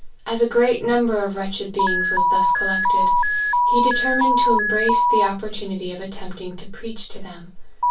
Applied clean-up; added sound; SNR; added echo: none; Alarm; -2 dB; reverberation time 0.1 s.